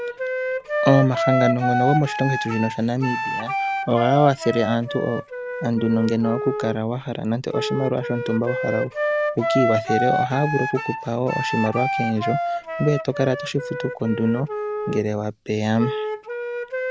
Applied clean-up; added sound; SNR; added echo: none; Wind instrument, woodwind instrument; 3 dB; none.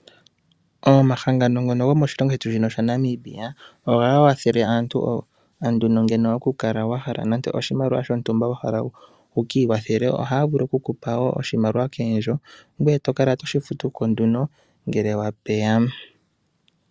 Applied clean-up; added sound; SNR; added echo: none; none; none; none.